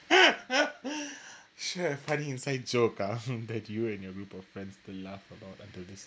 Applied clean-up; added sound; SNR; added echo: none; none; none; none.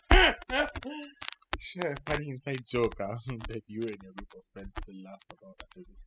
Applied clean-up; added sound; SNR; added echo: classical method spectral subtraction.